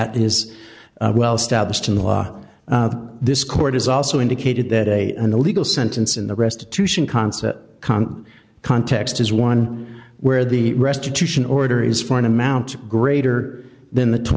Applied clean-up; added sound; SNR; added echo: none; none; none; none.